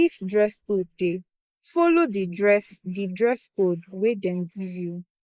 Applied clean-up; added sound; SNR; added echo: neural mask model Resemble Enhance denoiser.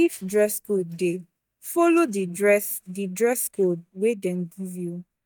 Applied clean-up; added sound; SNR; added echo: neural mask model DeepFilterNet 3.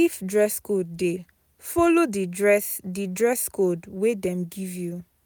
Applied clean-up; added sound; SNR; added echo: none; none; none; none.